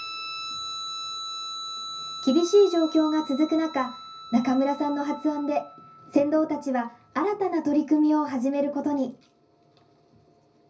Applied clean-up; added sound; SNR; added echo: none; Guitar; 14 dB; reverberation time 0.4 s.